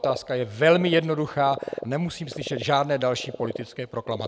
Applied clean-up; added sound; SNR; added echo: none; Frog; 12 dB; none.